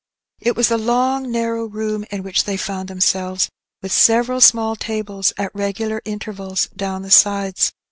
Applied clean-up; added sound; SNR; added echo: none; none; none; none.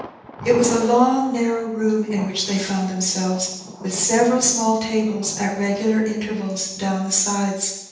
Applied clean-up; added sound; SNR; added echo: none; Thunder; 17 dB; reverberation time 0.9 s.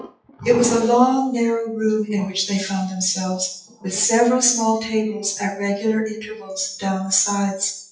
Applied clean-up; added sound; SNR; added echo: classical method WPE with log-MMSE.